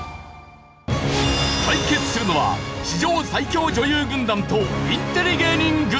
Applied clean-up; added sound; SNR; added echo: none; none; none; none.